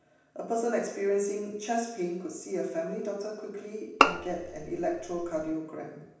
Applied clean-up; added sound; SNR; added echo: none; Bowed string instrument; -3 dB; reverberation time 0.9 s.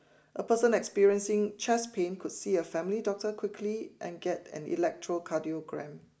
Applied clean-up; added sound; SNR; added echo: none; none; none; none.